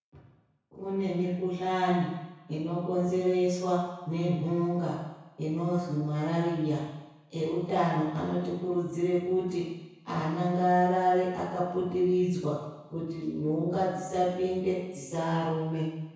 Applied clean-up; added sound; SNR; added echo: none; none; none; reverberation time 1.0 s.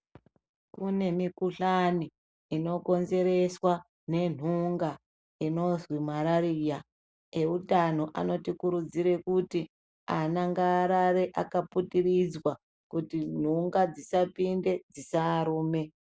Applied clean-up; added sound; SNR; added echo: none; none; none; none.